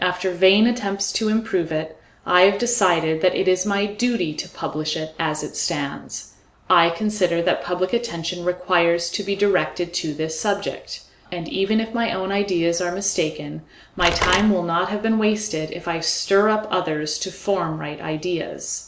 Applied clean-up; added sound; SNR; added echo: none; Telephone; 5 dB; none.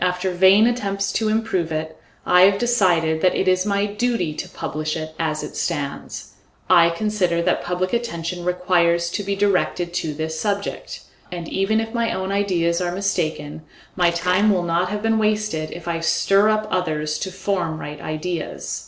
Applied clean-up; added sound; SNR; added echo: neural separator model SepFormer DNS4.